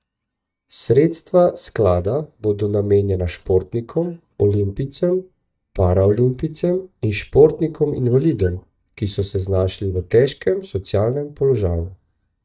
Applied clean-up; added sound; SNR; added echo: neural mask model DeepFilterNet 3.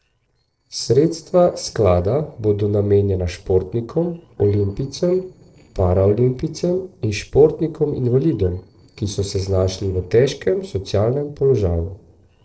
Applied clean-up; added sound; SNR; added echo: neural separator model SepFormer DNS4.